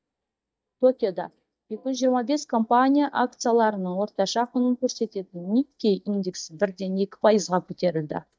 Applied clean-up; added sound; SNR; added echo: neural mask model DeepFilterNet 3.